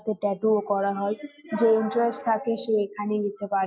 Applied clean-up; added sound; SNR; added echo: none; none; none; none.